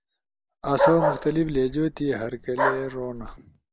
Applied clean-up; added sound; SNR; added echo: none; Bark; 1 dB; none.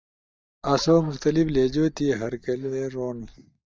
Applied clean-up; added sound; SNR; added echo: neural mask model DeepFilterNet 3.